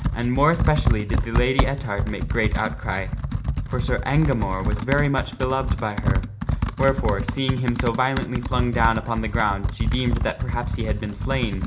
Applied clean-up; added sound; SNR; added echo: none; Computer keyboard; 0 dB; reverberation time 0.4 s.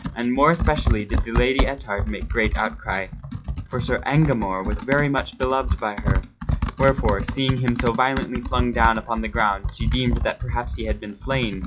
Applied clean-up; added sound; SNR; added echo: classical method WPE with log-MMSE.